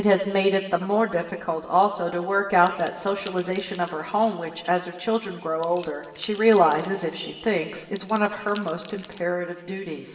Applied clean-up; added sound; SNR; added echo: none; Rattle / Keys jangling; 15 dB; reverberation time 2.2 s.